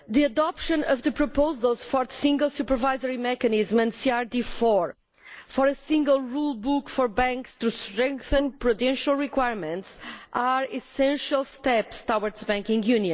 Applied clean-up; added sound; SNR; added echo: neural mask model Resemble Enhance denoiser.